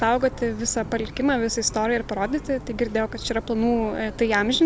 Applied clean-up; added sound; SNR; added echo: none; none; none; none.